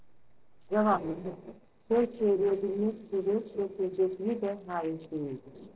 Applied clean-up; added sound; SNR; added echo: neural separator model SepFormer DNS4.